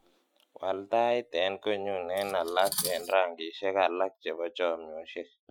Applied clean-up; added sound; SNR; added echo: classical method Wiener filter.